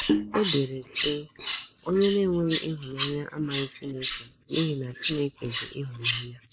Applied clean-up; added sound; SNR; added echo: neural mask model Resemble Enhance denoiser.